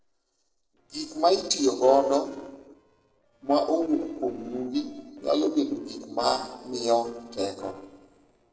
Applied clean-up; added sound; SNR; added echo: neural separator model SepFormer DNS4.